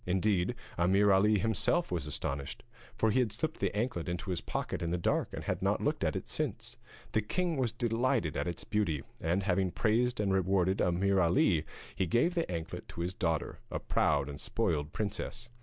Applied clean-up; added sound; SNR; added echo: none; none; none; none.